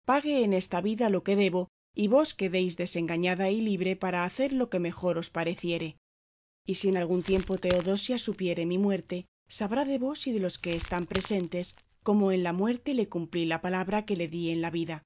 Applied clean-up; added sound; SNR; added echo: none; Crackle; 16 dB; none.